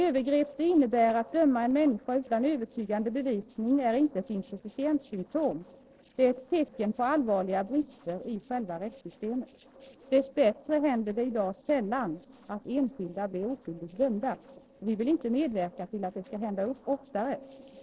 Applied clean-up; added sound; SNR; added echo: neural separator model SepFormer DNS4.